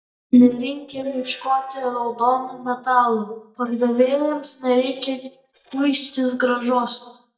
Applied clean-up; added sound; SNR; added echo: neural mask model DeepFilterNet 3.